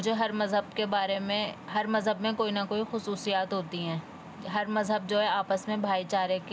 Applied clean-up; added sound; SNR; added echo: none; none; none; none.